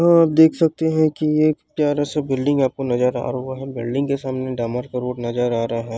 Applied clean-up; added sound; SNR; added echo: none; none; none; none.